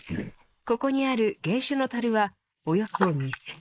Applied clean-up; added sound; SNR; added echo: neural mask model Resemble Enhance denoiser.